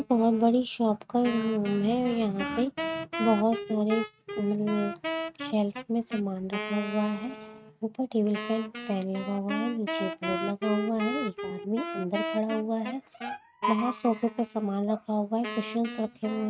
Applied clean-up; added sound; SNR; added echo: neural mask model RNNoise.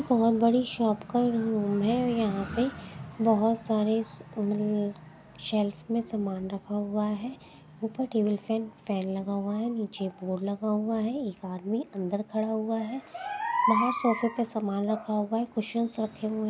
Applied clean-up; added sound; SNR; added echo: none; none; none; none.